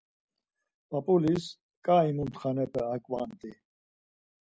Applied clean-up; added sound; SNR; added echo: none; none; none; none.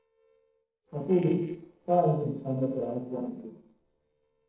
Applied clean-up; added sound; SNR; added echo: neural separator model SepFormer DNS4.